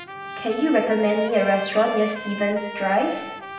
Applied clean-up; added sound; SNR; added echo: none; Trumpet; 12 dB; reverberation time 0.8 s.